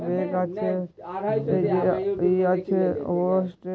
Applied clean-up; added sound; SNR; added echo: none; none; none; none.